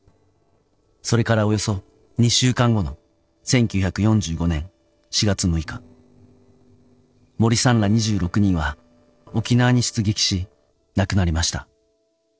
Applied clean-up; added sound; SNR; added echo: neural separator model SepFormer DNS4.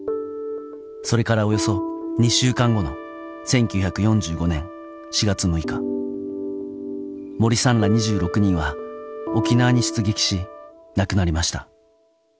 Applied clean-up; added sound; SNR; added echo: none; Trumpet; 19 dB; none.